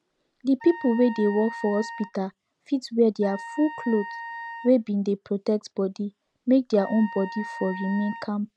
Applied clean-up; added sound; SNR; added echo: none; Wind instrument, woodwind instrument; 13 dB; none.